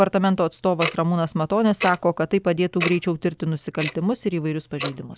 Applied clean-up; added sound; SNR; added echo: neural mask model Resemble Enhance denoiser.